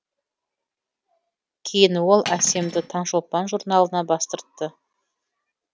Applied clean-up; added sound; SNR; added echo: none; Cutlery, silverware; 10 dB; none.